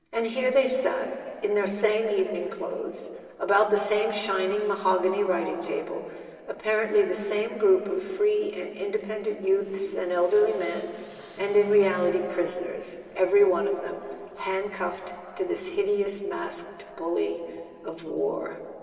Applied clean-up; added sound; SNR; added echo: neural separator model SepFormer DNS4.